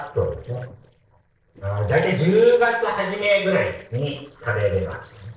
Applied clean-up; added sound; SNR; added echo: neural separator model SepFormer DNS4.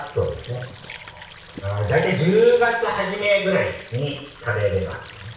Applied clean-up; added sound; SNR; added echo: none; Sink (filling or washing) / Water; 19 dB; reverberation time 0.6 s.